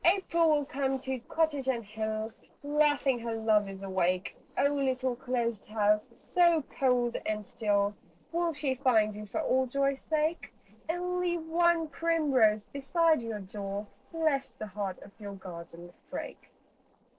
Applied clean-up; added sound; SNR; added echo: neural separator model SepFormer DNS4.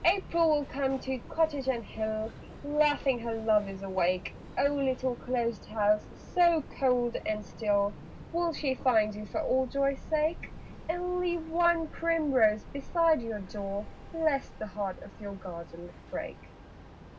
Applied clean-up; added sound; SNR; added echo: none; Train; 15 dB; reverberation time 0.4 s.